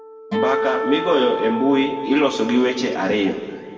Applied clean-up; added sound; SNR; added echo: none; Acoustic guitar; 6 dB; reverberation time 2.1 s.